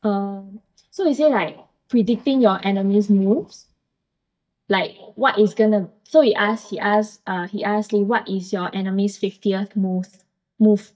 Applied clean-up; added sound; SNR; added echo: neural mask model DeepFilterNet 3.